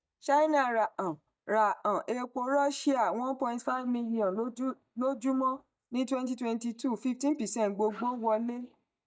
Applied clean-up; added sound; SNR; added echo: neural mask model DeepFilterNet 3.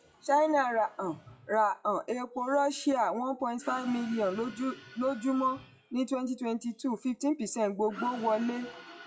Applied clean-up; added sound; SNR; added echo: classical method WPE with log-MMSE.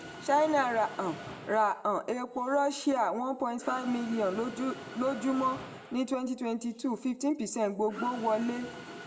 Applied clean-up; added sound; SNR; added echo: none; Mechanisms; 15 dB; reverberation time 1.2 s.